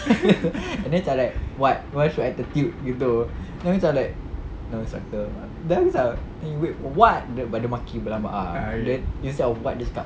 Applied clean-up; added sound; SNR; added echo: none; none; none; none.